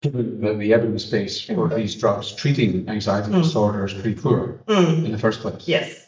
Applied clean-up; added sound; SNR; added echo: neural mask model DeepFilterNet 3.